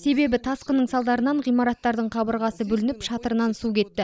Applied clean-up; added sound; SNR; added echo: none; none; none; none.